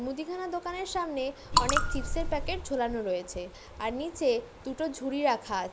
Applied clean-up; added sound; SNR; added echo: none; Raindrop / Drip; -4 dB; none.